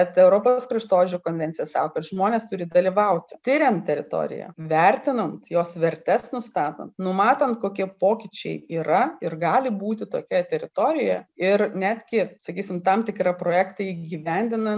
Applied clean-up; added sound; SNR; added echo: none; none; none; none.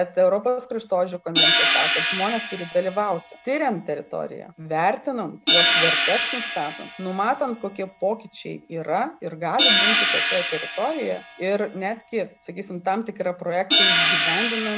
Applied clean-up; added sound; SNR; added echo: none; Hi-hat; -1 dB; none.